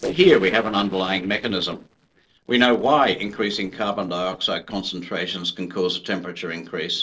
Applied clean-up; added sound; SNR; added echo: neural separator model SepFormer DNS4.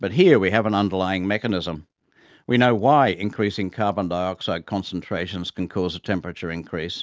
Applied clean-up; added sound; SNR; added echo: none; none; none; none.